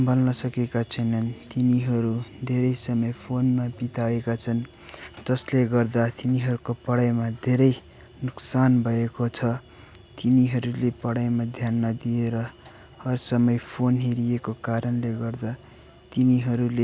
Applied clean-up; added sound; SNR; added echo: none; none; none; none.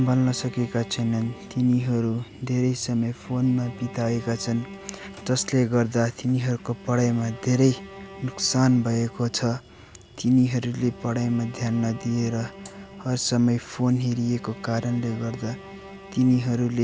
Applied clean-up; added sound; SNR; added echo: none; Bowed string instrument; 19 dB; none.